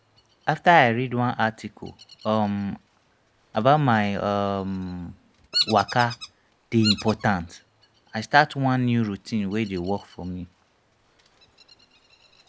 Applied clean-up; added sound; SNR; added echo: none; Bird vocalization, bird call, bird song; 13 dB; none.